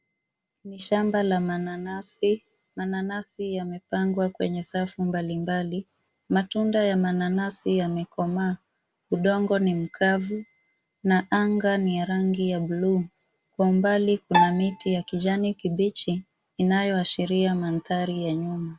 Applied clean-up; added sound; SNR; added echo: none; Bowed string instrument; 3 dB; none.